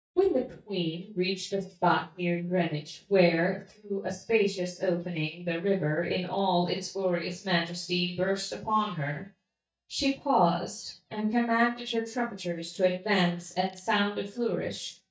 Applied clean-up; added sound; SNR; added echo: neural mask model DeepFilterNet 3.